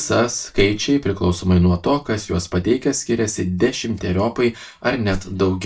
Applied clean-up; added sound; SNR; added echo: neural mask model DeepFilterNet 3.